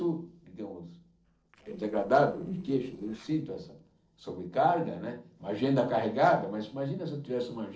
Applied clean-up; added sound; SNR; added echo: neural separator model SepFormer DNS4.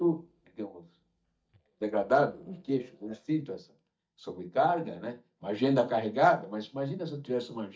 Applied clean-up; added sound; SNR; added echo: neural mask model DeepFilterNet 3.